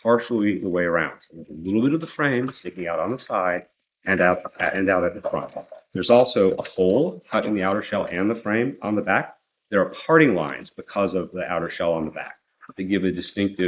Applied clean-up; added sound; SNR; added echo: neural mask model Resemble Enhance denoiser.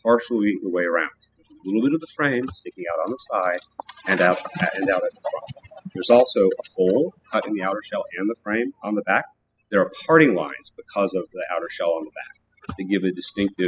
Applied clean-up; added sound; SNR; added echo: classical method spectral subtraction.